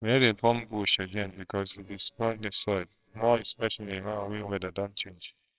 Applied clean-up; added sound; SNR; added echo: neural separator model SepFormer WHAMR!.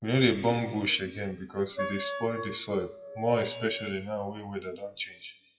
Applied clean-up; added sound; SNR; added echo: classical method WPE with log-MMSE.